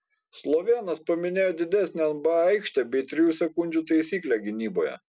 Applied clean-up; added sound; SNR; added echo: none; none; none; none.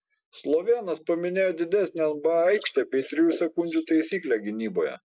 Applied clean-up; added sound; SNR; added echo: neural mask model Resemble Enhance denoiser.